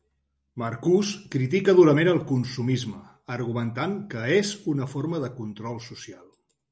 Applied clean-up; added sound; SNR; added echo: none; none; none; none.